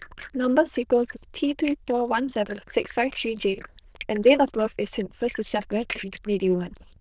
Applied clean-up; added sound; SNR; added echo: neural diffusion model UNIVERSE++.